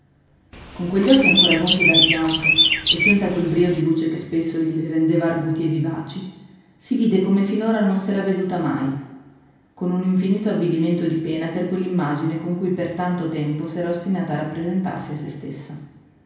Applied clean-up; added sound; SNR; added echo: none; Chirp, tweet; -3 dB; reverberation time 0.9 s.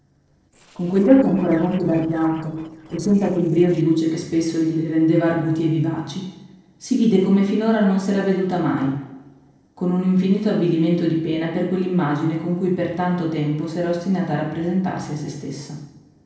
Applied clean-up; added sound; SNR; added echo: neural separator model SepFormer DNS4.